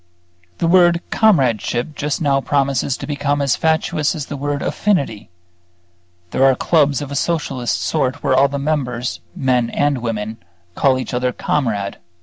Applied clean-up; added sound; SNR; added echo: none; none; none; none.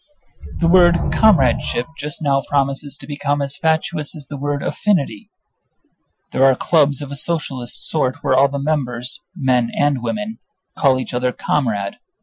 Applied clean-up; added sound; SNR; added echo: classical method Wiener filter.